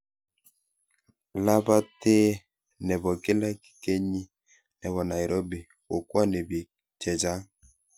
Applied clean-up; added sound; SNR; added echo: none; none; none; none.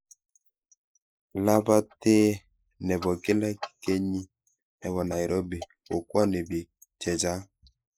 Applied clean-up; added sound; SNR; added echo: neural mask model Resemble Enhance denoiser.